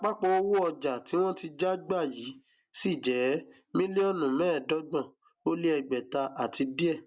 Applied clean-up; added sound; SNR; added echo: none; none; none; none.